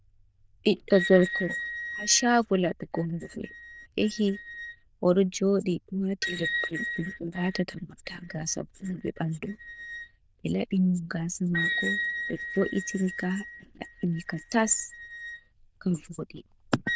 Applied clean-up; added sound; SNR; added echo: neural diffusion model UNIVERSE++.